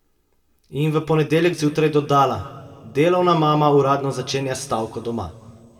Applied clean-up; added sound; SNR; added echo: none; none; none; reverberation time 1.7 s.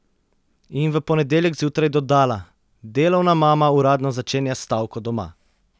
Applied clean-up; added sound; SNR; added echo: none; none; none; none.